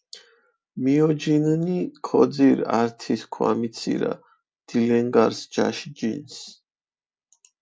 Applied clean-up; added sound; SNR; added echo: none; none; none; none.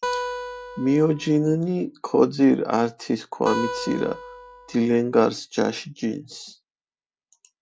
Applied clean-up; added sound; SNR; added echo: none; Acoustic guitar; 9 dB; none.